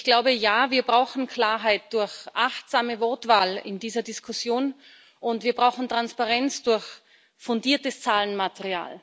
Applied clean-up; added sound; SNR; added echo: none; none; none; none.